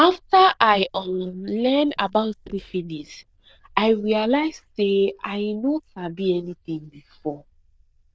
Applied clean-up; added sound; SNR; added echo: neural diffusion model UNIVERSE++.